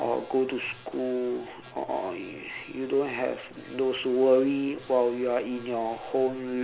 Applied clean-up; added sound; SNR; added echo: none; none; none; none.